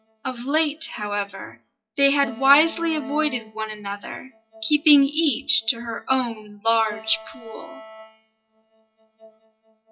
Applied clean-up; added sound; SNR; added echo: classical method WPE with log-MMSE.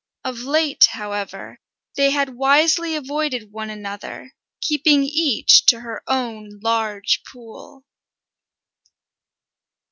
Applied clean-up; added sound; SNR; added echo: none; none; none; none.